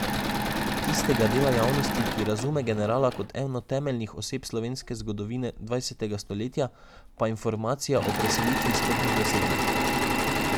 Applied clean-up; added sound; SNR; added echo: none; Engine / Mechanisms; 1 dB; none.